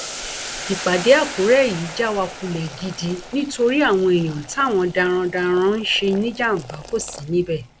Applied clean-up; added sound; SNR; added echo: none; Boiling; 14 dB; none.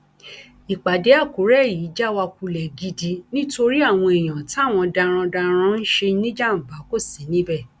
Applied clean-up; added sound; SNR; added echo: none; none; none; none.